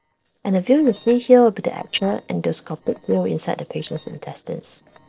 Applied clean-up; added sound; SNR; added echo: neural separator model SepFormer DNS4.